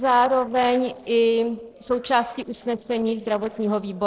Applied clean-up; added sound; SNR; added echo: neural separator model SepFormer DNS4.